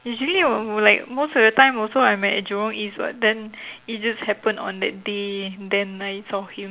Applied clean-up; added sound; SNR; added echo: none; none; none; none.